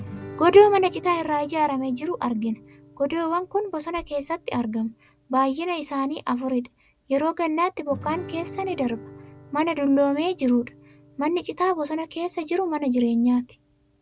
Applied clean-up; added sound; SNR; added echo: none; Guitar; 19 dB; none.